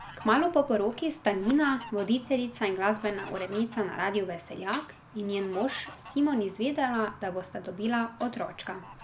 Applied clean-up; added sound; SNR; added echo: none; Fowl + Fire; 17 dB; none.